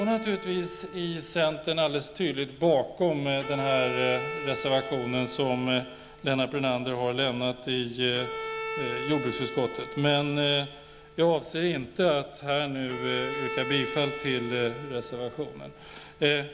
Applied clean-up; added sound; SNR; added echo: none; Bowed string instrument; 11 dB; none.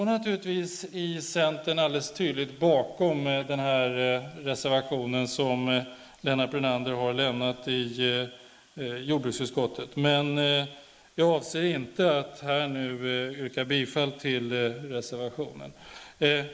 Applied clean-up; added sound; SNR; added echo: neural mask model Resemble Enhance denoiser.